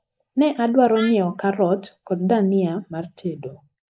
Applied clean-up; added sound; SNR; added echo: neural mask model Resemble Enhance denoiser.